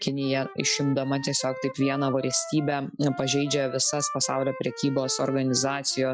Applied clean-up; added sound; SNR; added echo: classical method Wiener filter.